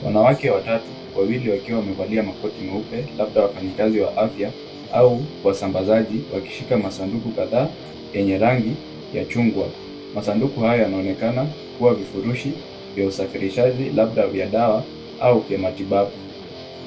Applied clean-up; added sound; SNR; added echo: none; Guitar; 15 dB; reverberation time 0.2 s.